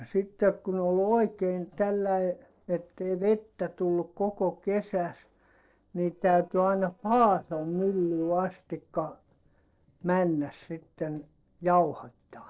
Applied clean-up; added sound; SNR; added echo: neural separator model SepFormer DNS4.